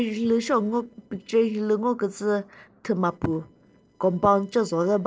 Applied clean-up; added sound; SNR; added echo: neural separator model SepFormer DNS4.